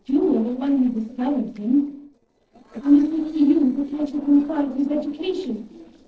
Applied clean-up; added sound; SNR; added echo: neural separator model SepFormer DNS4.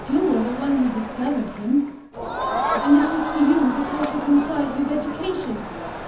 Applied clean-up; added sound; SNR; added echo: none; Crowd; 7 dB; reverberation time 0.7 s.